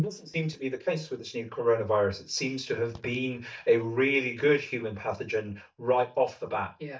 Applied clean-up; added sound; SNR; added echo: neural mask model DeepFilterNet 3.